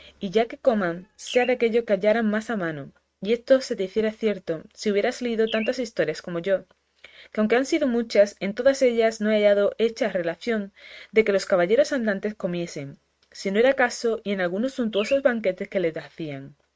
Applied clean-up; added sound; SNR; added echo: neural mask model RNNoise.